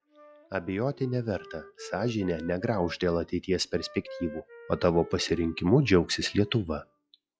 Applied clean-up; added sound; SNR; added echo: classical method log-MMSE.